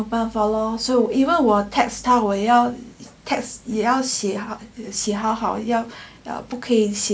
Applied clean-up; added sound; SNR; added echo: none; none; none; none.